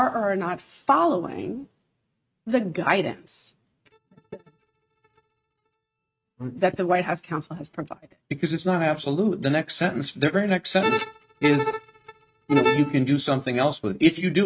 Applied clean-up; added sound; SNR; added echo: neural mask model RNNoise.